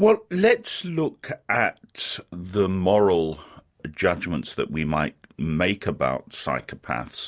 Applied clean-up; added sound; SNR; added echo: none; none; none; none.